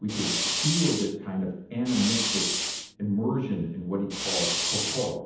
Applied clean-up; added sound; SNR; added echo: none; Fire; 0 dB; reverberation time 0.8 s.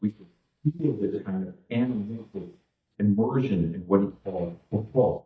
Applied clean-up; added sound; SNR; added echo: neural mask model DeepFilterNet 3.